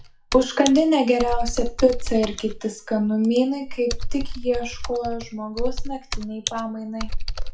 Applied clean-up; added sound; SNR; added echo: classical method WPE with log-MMSE.